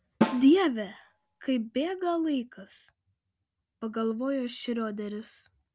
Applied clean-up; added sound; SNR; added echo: none; Snare drum; 4 dB; none.